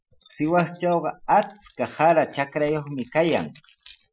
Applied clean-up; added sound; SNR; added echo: classical method Wiener filter.